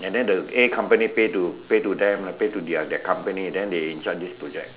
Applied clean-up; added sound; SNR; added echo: none; none; none; none.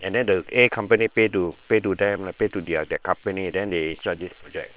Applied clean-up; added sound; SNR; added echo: neural separator model SepFormer WHAM!.